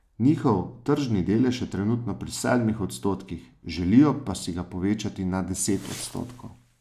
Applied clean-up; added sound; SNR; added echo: none; none; none; none.